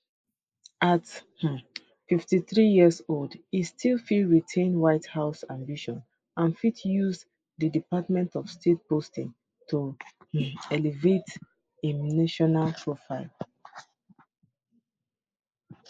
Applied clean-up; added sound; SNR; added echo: neural mask model Resemble Enhance denoiser.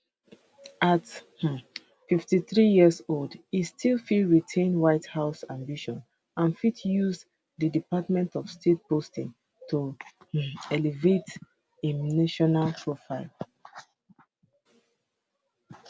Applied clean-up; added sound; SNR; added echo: none; none; none; none.